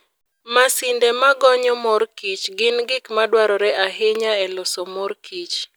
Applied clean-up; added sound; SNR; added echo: none; none; none; none.